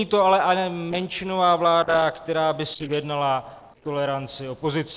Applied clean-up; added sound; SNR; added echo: neural separator model SepFormer DNS4.